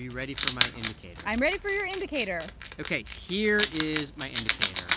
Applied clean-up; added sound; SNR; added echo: none; Wild animals; 3 dB; none.